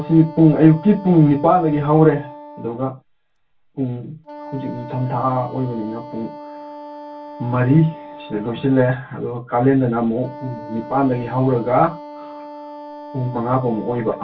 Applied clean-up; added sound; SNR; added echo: none; Wind instrument, woodwind instrument; 17 dB; reverberation time 0.2 s.